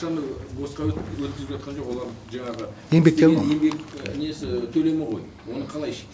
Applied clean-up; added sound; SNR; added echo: none; none; none; none.